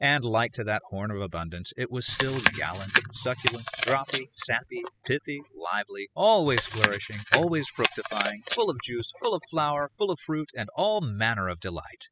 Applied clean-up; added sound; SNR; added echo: classical method spectral subtraction.